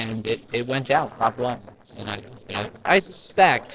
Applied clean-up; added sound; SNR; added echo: neural separator model SepFormer DNS4.